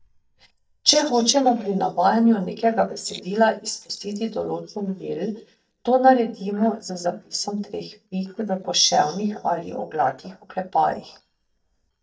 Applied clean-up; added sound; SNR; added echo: neural mask model DeepFilterNet 3.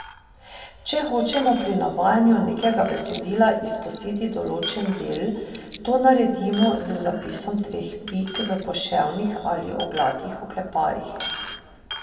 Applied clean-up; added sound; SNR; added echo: none; Coin (dropping); 11 dB; reverberation time 1.9 s.